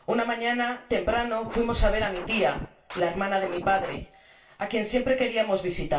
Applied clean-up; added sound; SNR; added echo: none; Scratching (performance technique); 12 dB; reverberation time 0.3 s.